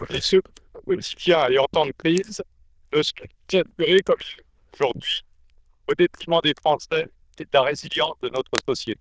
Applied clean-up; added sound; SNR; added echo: neural diffusion model UNIVERSE++.